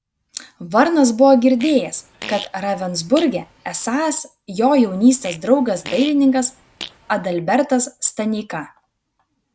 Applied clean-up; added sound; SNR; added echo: none; Fart; 18 dB; none.